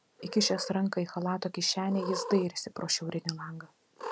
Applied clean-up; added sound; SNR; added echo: none; Cat; 12 dB; none.